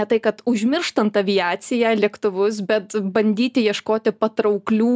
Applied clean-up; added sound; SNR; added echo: none; none; none; none.